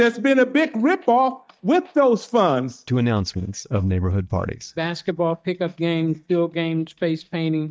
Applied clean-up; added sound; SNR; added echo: neural mask model DeepFilterNet 3.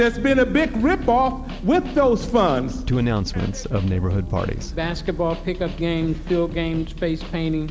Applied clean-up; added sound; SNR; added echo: none; Engine; 12 dB; none.